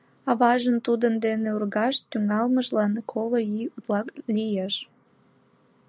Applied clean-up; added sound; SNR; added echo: none; none; none; none.